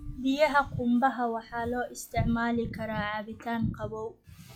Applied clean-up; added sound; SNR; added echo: classical method log-MMSE.